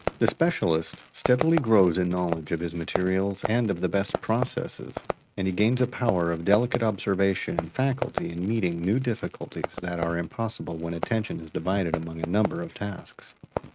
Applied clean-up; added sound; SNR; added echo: neural mask model RNNoise.